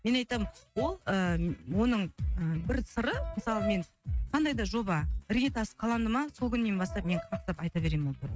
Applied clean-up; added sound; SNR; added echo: neural mask model RNNoise.